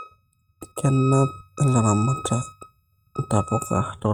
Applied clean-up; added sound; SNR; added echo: neural mask model RNNoise.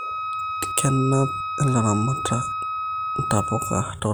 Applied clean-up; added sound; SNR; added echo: none; Wind instrument, woodwind instrument; 4 dB; none.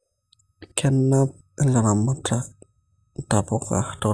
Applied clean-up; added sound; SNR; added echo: neural mask model DeepFilterNet 3.